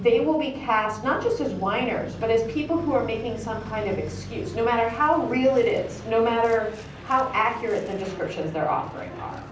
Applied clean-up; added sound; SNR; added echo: none; Truck; 15 dB; reverberation time 0.6 s.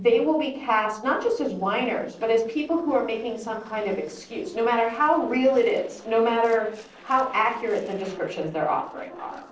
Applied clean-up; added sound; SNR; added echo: neural separator model SepFormer DNS4.